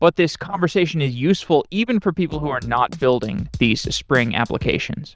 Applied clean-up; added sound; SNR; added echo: neural diffusion model UNIVERSE++.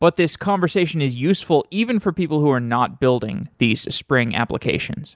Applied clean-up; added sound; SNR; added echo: none; none; none; none.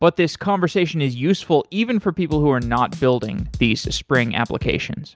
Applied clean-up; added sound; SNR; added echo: none; Drum / Drum kit; 12 dB; none.